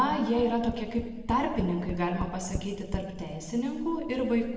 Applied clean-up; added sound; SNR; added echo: none; Tap; 12 dB; reverberation time 1.2 s.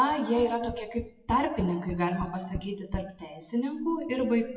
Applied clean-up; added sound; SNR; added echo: classical method WPE with log-MMSE.